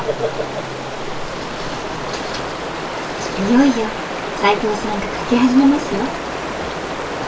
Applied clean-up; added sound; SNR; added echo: none; Stream; 4 dB; reverberation time 0.2 s.